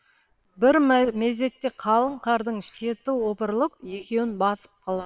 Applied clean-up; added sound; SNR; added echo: neural separator model SepFormer WHAM!.